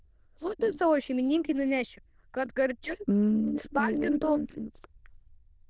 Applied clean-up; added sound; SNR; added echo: neural diffusion model UNIVERSE++.